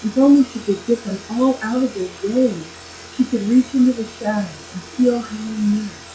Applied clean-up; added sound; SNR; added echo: classical method log-MMSE.